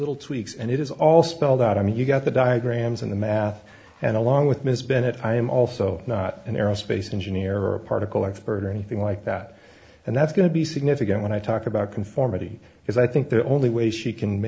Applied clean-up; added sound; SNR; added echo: none; none; none; none.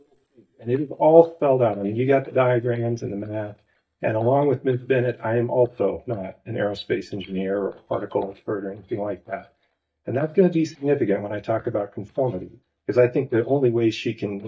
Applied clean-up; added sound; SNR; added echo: neural mask model DeepFilterNet 3.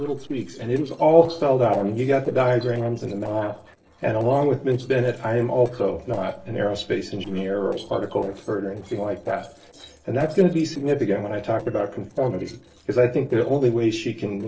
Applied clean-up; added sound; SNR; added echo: neural separator model SepFormer DNS4.